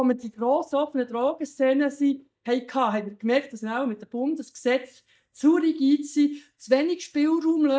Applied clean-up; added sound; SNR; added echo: neural mask model DeepFilterNet 3.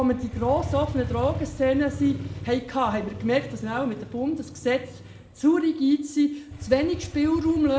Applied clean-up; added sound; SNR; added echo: none; Motorcycle; 11 dB; reverberation time 0.7 s.